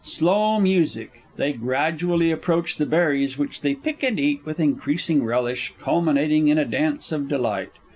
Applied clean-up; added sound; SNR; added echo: none; none; none; none.